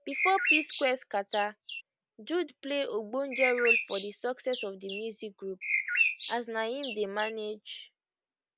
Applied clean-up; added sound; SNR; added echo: none; Bird; -1 dB; none.